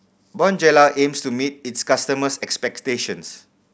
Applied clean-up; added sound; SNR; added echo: none; none; none; none.